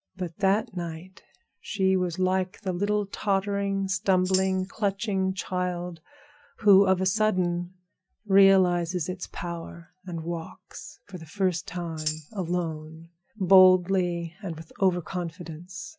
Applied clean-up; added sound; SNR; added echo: classical method log-MMSE.